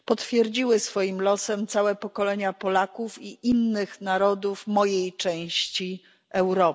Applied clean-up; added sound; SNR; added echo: none; none; none; none.